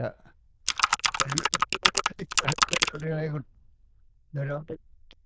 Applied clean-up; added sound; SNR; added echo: neural diffusion model UNIVERSE++.